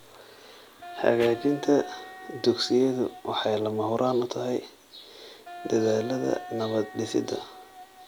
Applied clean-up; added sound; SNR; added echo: none; Wind instrument, woodwind instrument; 17 dB; none.